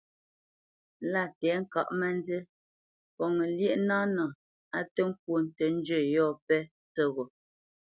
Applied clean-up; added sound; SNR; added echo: none; none; none; none.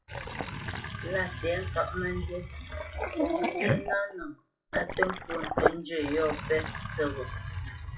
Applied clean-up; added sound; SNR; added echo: classical method WPE with log-MMSE.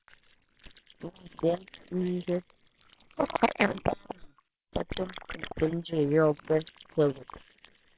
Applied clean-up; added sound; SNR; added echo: neural separator model SepFormer WHAMR!.